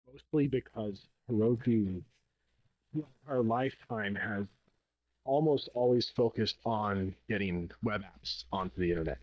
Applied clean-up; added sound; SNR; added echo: neural mask model DeepFilterNet 3.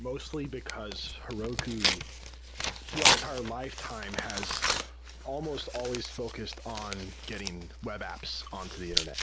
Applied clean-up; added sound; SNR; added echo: none; Tearing; -4 dB; none.